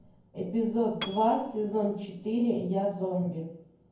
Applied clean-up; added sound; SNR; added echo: none; Piano; 17 dB; reverberation time 0.9 s.